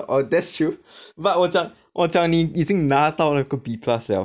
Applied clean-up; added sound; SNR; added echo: none; none; none; none.